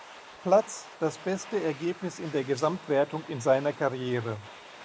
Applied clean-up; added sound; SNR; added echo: none; Domestic sounds, home sounds; 18 dB; none.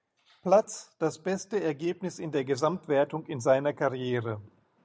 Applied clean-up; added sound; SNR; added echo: none; none; none; none.